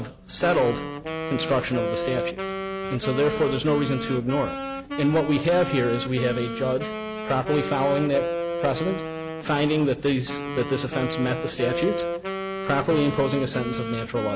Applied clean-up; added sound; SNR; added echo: none; Wind instrument, woodwind instrument; 6 dB; none.